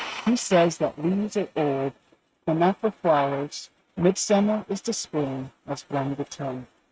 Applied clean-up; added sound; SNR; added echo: neural mask model RNNoise.